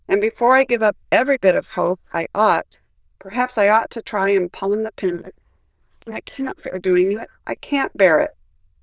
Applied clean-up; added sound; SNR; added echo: neural diffusion model UNIVERSE++.